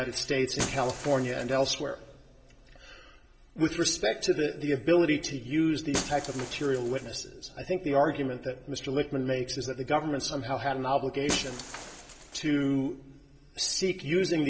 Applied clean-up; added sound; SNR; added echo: none; Shatter; 14 dB; reverberation time 0.6 s.